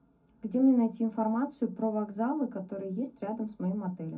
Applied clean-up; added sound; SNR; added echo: none; none; none; reverberation time 0.3 s.